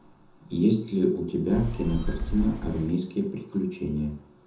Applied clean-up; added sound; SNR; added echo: none; Telephone; 4 dB; reverberation time 0.5 s.